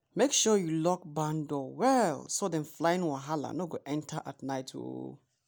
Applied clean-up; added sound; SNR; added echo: none; none; none; none.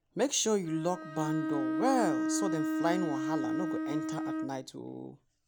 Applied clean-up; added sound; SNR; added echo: none; Bowed string instrument; 0 dB; none.